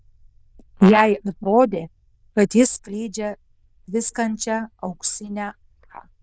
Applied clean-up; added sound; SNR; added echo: neural diffusion model UNIVERSE++.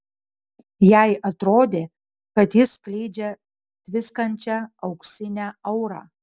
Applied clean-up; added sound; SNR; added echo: none; none; none; none.